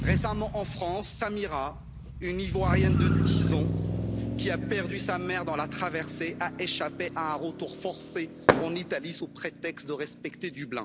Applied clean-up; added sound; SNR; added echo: none; Motor vehicle (road) + Fireworks; -2 dB; none.